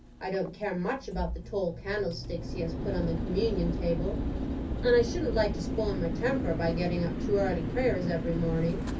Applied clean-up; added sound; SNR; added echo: none; Mechanical fan; 2 dB; reverberation time 0.3 s.